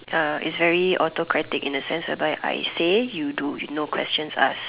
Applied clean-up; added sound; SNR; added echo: none; none; none; none.